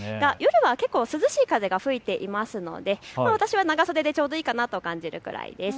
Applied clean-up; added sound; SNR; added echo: none; none; none; none.